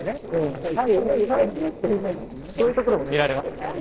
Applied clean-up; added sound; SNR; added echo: neural separator model SepFormer DNS4.